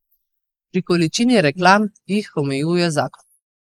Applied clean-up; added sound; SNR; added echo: neural mask model Resemble Enhance denoiser.